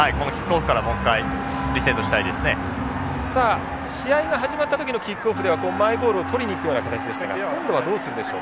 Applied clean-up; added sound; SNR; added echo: none; Bowed string instrument + Wind instrument, woodwind instrument; 10 dB; none.